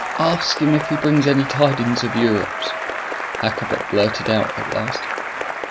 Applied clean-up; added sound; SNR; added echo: none; Applause / Cheering; 5 dB; none.